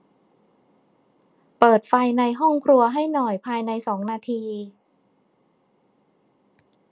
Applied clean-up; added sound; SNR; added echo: none; none; none; none.